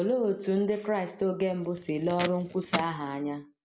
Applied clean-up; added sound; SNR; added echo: none; Packing tape, duct tape; 9 dB; none.